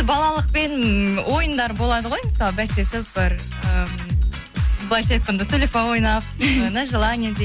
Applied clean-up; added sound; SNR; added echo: none; none; none; none.